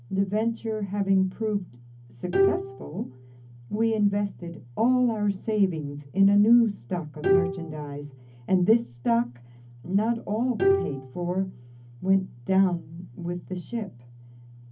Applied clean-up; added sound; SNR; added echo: none; Bowed string instrument; 5 dB; reverberation time 0.3 s.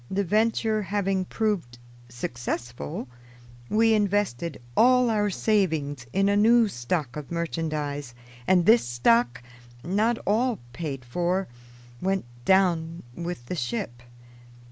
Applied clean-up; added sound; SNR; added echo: none; none; none; none.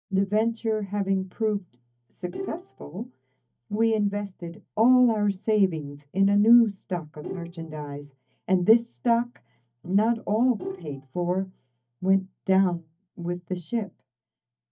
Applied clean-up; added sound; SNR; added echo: neural mask model DeepFilterNet 3.